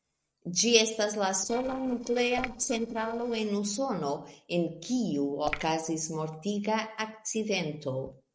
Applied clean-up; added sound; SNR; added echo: neural separator model SepFormer DNS4.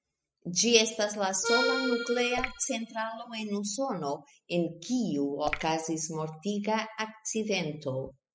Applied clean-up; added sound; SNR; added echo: classical method spectral subtraction.